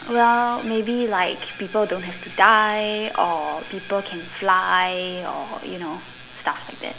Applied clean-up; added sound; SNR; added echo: none; Screech; 18 dB; none.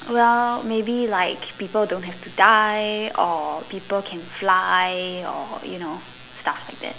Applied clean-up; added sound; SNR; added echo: none; none; none; none.